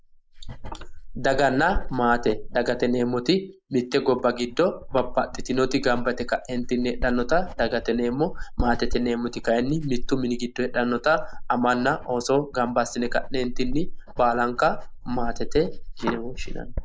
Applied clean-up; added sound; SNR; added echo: neural mask model Resemble Enhance denoiser.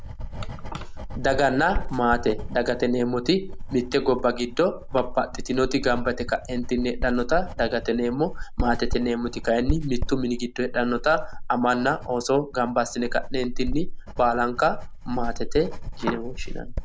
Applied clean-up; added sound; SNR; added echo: none; Writing; 5 dB; none.